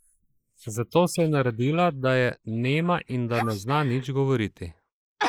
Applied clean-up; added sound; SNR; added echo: neural mask model Resemble Enhance denoiser.